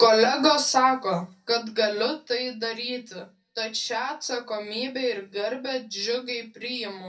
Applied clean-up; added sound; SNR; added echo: none; none; none; reverberation time 0.3 s.